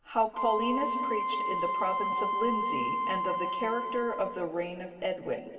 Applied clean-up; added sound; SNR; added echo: none; Wind instrument, woodwind instrument; 0 dB; reverberation time 2.6 s.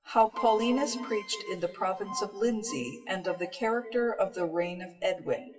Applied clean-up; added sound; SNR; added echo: classical method WPE with log-MMSE.